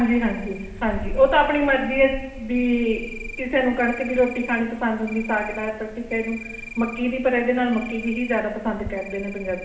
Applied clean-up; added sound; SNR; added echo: none; Cricket; 12 dB; reverberation time 1.0 s.